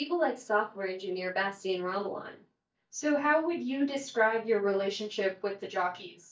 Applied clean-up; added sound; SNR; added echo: neural mask model DeepFilterNet 3.